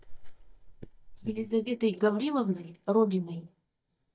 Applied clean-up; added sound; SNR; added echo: neural mask model DeepFilterNet 3.